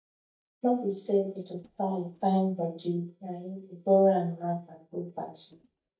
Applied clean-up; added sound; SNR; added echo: neural mask model DeepFilterNet 3.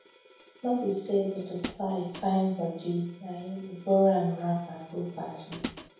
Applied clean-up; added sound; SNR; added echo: none; Hi-hat; 16 dB; reverberation time 0.7 s.